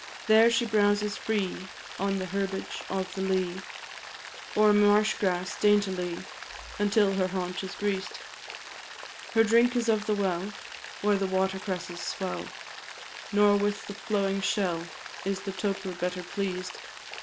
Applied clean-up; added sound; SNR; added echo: none; Rain; 13 dB; none.